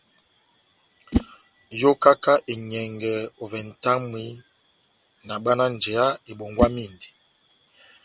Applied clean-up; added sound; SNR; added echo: none; Whoosh, swoosh, swish; 7 dB; none.